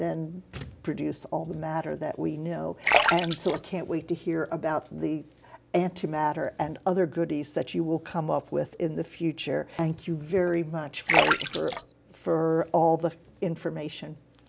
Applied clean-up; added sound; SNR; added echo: none; Splash, splatter; 0 dB; none.